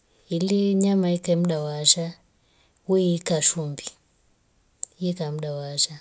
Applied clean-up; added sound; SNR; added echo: none; none; none; none.